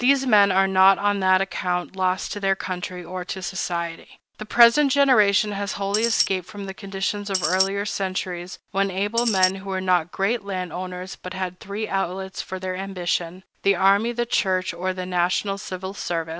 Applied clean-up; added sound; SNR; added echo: none; Tambourine; 1 dB; none.